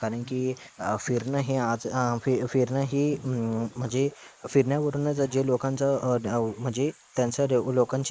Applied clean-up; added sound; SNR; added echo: neural mask model Resemble Enhance denoiser.